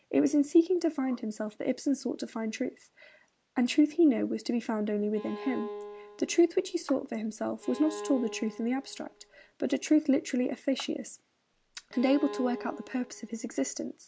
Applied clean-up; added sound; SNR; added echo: none; Bowed string instrument; 14 dB; none.